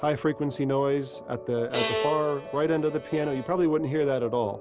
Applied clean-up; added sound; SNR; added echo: none; Bowed string instrument; 8 dB; none.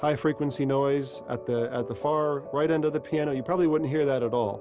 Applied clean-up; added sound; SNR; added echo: none; none; none; none.